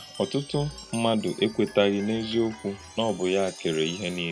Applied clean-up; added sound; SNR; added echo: none; Chime; 17 dB; none.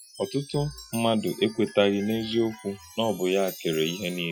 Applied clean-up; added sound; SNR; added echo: classical method Wiener filter.